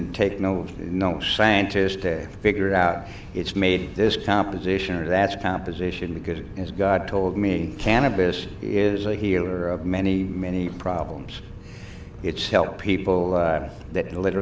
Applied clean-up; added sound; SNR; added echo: none; none; none; none.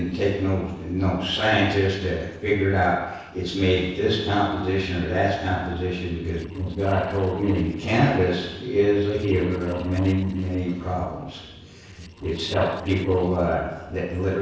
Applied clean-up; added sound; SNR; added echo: neural separator model SepFormer DNS4.